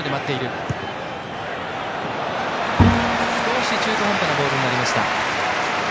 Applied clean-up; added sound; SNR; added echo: none; Bowed string instrument; 2 dB; none.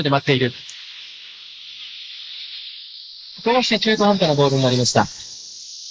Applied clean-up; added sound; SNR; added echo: neural mask model Resemble Enhance denoiser.